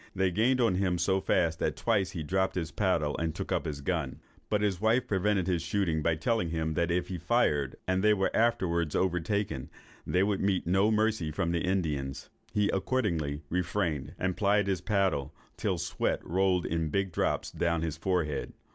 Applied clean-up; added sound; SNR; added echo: none; none; none; none.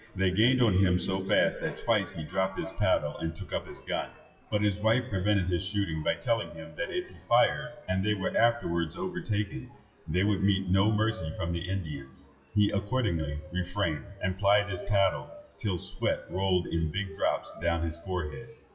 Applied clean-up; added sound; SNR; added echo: classical method WPE with log-MMSE.